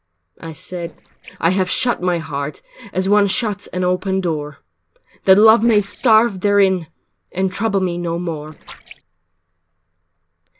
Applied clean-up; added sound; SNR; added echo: neural separator model SepFormer DNS4.